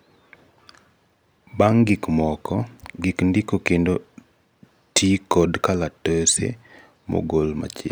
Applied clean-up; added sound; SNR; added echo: none; none; none; none.